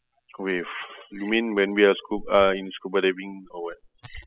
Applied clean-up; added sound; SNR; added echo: classical method spectral subtraction.